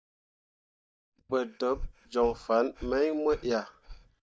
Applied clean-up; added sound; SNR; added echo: neural mask model DeepFilterNet 3.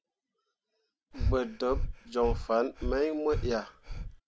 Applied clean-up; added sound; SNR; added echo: none; Breathing; 2 dB; none.